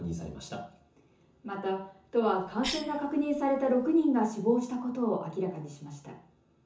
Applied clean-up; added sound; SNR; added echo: none; Cough; 14 dB; reverberation time 0.6 s.